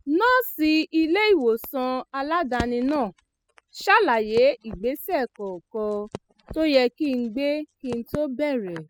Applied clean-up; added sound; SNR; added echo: classical method spectral subtraction.